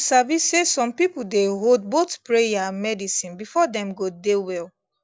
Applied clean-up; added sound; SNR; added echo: none; none; none; none.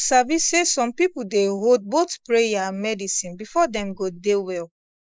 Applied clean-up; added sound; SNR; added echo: neural mask model Resemble Enhance denoiser.